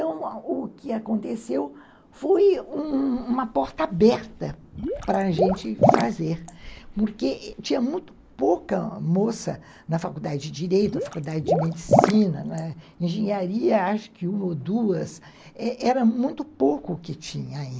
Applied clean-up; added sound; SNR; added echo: neural mask model Resemble Enhance denoiser.